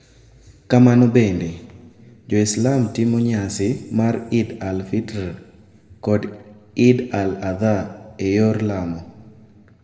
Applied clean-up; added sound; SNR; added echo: none; none; none; reverberation time 1.2 s.